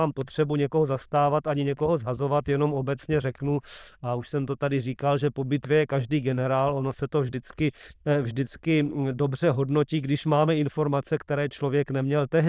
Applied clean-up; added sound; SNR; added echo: neural diffusion model UNIVERSE++.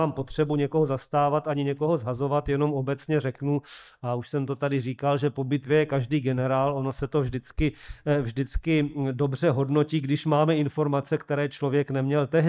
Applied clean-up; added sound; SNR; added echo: neural mask model DeepFilterNet 3.